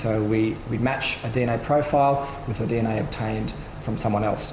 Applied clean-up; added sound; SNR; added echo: none; none; none; none.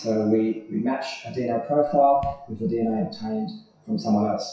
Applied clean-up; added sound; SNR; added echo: classical method WPE with log-MMSE.